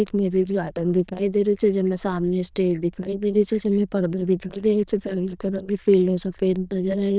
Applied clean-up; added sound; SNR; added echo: neural diffusion model UNIVERSE++.